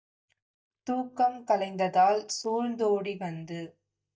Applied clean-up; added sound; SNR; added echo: neural mask model DeepFilterNet 3.